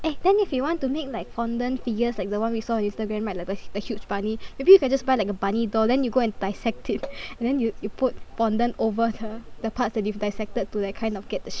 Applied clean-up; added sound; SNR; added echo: none; none; none; none.